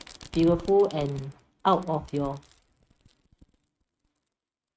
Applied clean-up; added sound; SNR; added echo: neural mask model RNNoise.